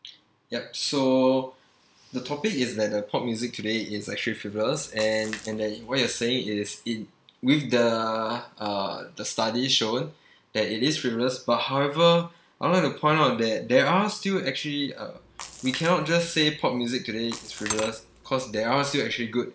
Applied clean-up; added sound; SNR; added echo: none; Glass / Liquid + Splash, splatter; 15 dB; none.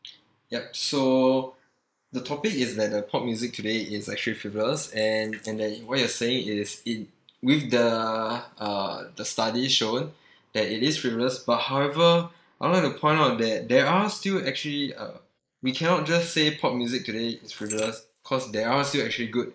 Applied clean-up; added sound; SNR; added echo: neural mask model Resemble Enhance denoiser.